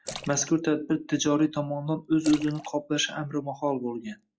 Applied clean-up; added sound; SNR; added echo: classical method log-MMSE.